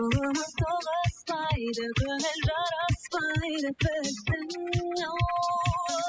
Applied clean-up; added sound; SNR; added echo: classical method spectral subtraction.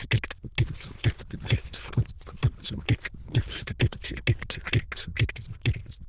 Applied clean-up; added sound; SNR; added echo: neural diffusion model UNIVERSE++.